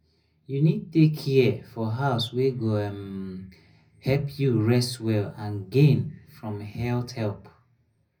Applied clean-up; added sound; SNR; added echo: none; none; none; reverberation time 0.4 s.